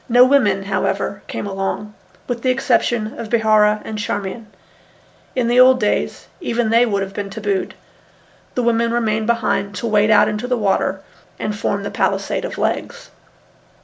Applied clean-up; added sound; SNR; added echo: none; none; none; none.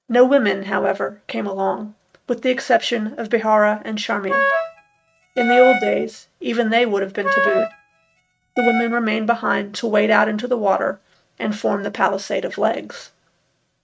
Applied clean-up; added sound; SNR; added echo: neural mask model RNNoise.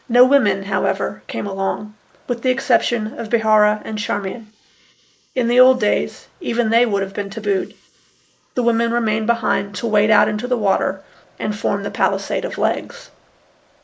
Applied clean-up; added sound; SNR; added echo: neural mask model Resemble Enhance denoiser.